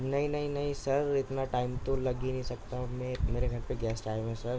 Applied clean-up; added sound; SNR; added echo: none; none; none; none.